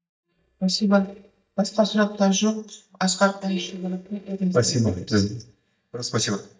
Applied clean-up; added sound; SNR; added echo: neural mask model DeepFilterNet 3.